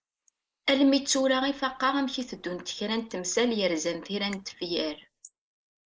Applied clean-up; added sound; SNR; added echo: neural mask model Resemble Enhance denoiser.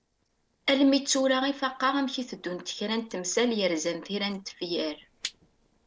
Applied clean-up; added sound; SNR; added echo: neural separator model SepFormer DNS4.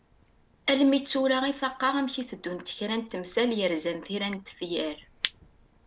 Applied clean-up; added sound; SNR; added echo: none; Crushing; 15 dB; none.